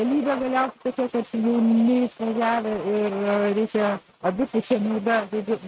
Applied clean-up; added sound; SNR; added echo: neural mask model RNNoise.